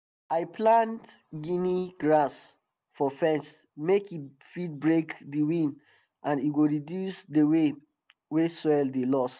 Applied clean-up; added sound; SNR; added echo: none; none; none; none.